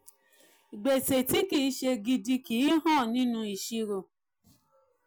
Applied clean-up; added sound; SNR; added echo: none; none; none; none.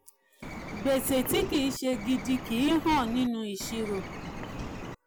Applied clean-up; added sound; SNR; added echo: none; Bird; 8 dB; none.